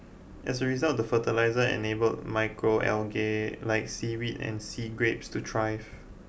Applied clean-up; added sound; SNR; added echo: none; none; none; none.